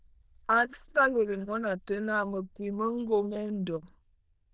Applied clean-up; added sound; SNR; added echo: neural diffusion model UNIVERSE++.